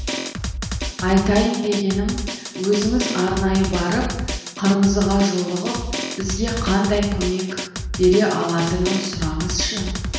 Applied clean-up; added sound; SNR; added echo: none; Drum; 6 dB; reverberation time 1.1 s.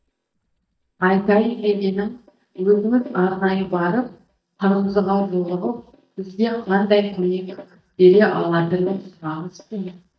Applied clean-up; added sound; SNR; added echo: neural mask model DeepFilterNet 3.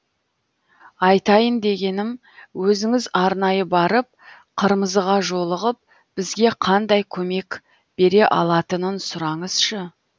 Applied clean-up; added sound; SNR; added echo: none; none; none; none.